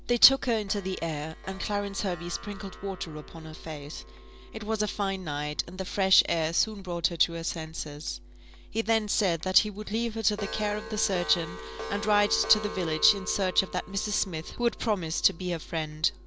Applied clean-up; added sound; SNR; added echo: none; Clock; 15 dB; none.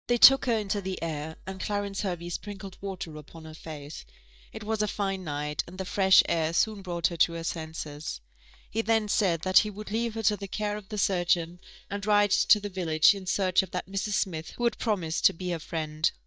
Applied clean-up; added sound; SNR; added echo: neural mask model DeepFilterNet 3.